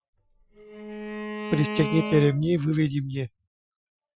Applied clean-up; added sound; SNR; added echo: classical method Wiener filter.